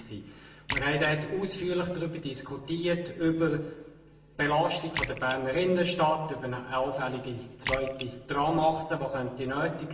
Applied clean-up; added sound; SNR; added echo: none; Splash, splatter; 11 dB; reverberation time 0.8 s.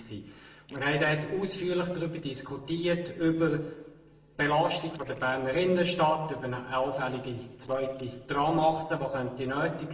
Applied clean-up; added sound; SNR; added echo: neural separator model SepFormer DNS4.